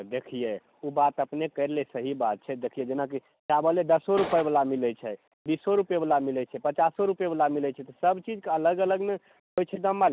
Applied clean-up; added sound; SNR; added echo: none; Gunshot, gunfire; 7 dB; none.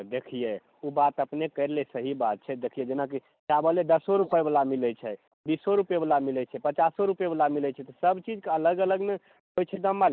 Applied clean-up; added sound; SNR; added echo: neural mask model Resemble Enhance denoiser.